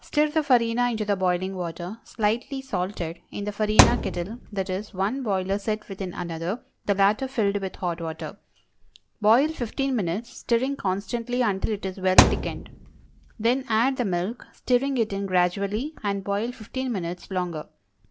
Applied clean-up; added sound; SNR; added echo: none; Thump, thud; -3 dB; none.